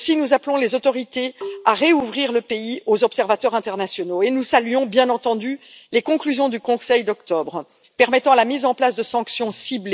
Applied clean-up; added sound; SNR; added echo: none; Marimba, xylophone; 15 dB; none.